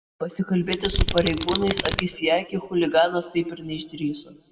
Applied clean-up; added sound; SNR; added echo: none; Domestic sounds, home sounds; 1 dB; reverberation time 1.1 s.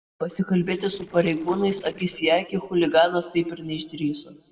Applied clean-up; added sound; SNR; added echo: neural separator model SepFormer DNS4.